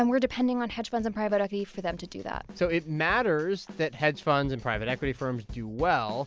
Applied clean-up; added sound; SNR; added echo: none; none; none; none.